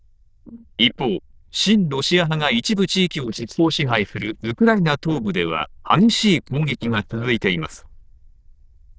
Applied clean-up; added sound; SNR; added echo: neural diffusion model UNIVERSE++.